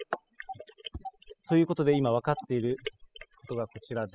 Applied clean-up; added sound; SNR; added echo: classical method spectral subtraction.